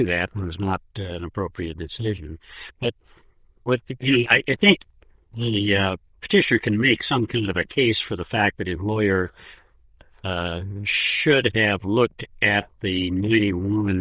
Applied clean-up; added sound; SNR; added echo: neural diffusion model UNIVERSE++.